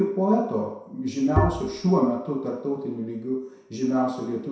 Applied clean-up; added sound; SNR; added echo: none; Bowed string instrument; 0 dB; reverberation time 0.7 s.